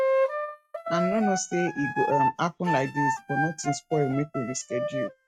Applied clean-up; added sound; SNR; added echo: neural mask model RNNoise.